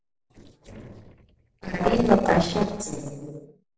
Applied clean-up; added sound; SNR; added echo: neural separator model SepFormer DNS4.